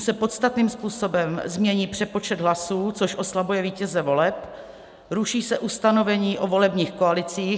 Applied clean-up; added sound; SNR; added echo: none; none; none; none.